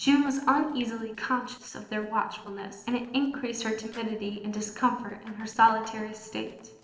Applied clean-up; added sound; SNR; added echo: neural separator model SepFormer DNS4.